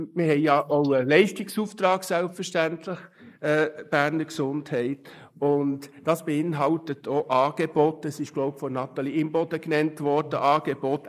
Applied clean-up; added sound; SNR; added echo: neural mask model Resemble Enhance denoiser.